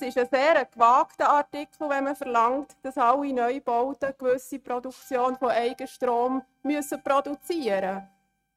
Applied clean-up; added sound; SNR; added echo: neural mask model RNNoise.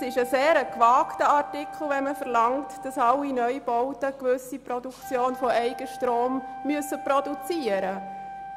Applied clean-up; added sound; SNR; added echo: none; Wind instrument, woodwind instrument; 13 dB; none.